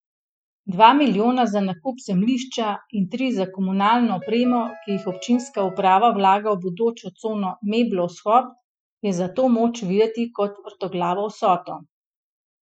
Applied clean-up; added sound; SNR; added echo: classical method Wiener filter.